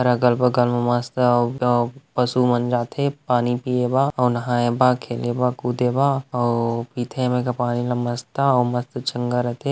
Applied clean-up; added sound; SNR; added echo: none; none; none; none.